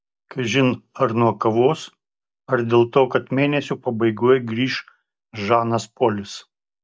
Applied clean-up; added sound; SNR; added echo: none; none; none; none.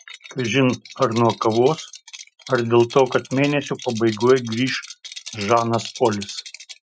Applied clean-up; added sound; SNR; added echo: classical method Wiener filter.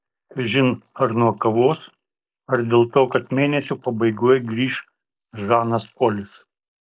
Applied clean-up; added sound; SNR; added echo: neural mask model Resemble Enhance denoiser.